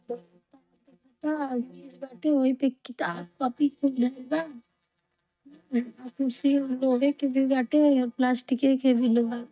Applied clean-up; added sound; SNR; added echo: neural mask model DeepFilterNet 3.